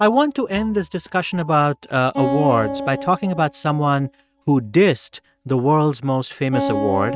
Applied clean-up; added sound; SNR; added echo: neural mask model RNNoise.